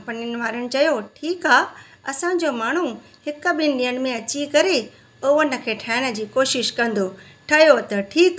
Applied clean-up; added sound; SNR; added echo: none; none; none; none.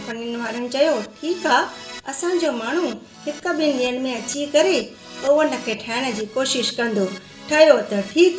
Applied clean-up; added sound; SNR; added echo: none; Keyboard (musical); 18 dB; reverberation time 0.4 s.